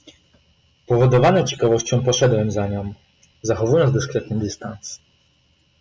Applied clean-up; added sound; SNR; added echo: none; none; none; none.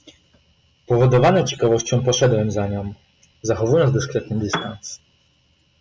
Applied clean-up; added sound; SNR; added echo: none; Piano; 6 dB; none.